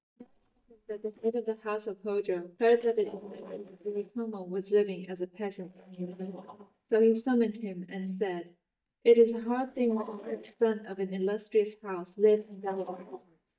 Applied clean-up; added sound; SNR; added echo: neural mask model DeepFilterNet 3.